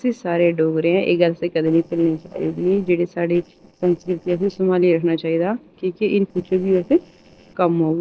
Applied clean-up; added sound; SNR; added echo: neural separator model SepFormer DNS4.